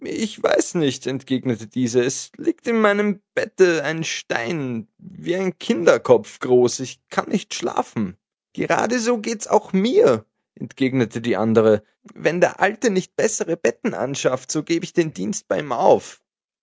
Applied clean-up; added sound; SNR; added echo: none; none; none; none.